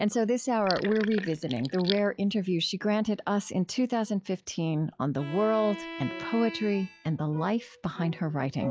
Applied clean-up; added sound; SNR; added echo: classical method log-MMSE.